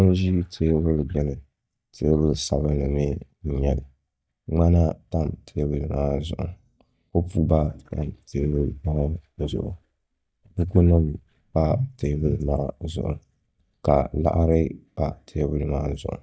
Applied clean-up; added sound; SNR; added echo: neural mask model DeepFilterNet 3.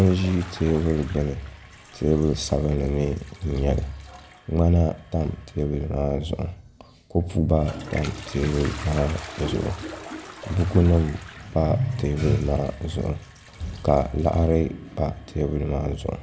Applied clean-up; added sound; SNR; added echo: none; Toilet flush; 18 dB; none.